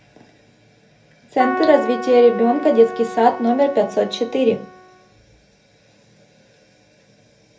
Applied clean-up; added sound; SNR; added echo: none; Keyboard (musical); 9 dB; reverberation time 0.3 s.